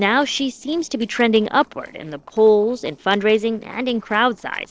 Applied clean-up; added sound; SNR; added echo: neural separator model SepFormer DNS4.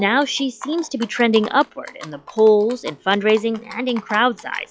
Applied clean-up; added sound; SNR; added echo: classical method log-MMSE.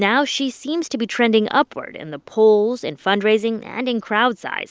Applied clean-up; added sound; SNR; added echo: none; none; none; none.